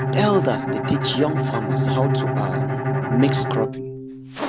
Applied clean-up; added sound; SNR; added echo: none; Bowed string instrument; -2 dB; none.